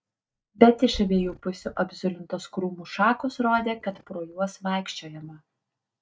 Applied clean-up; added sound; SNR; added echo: neural mask model DeepFilterNet 3.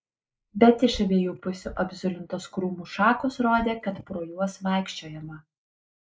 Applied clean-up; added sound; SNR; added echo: neural mask model Resemble Enhance denoiser.